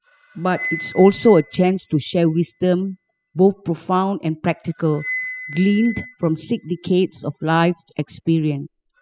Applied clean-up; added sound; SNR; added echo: classical method spectral subtraction.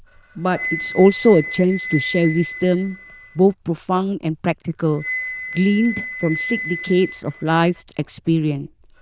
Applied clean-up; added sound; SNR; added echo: neural diffusion model UNIVERSE++.